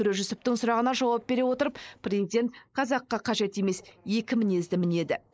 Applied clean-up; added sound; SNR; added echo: neural mask model Resemble Enhance denoiser.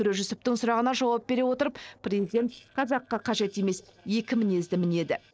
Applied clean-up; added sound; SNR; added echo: neural separator model SepFormer DNS4.